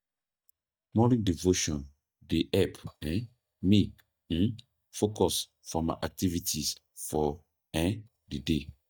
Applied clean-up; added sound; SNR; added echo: neural mask model DeepFilterNet 3.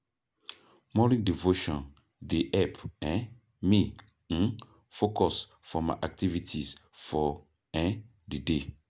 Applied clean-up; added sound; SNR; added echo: none; none; none; none.